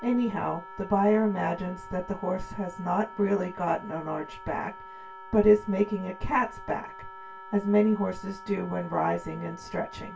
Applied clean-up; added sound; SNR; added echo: none; Wind instrument, woodwind instrument; 16 dB; reverberation time 0.2 s.